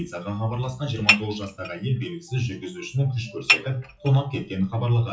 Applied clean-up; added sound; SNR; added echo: classical method WPE with log-MMSE.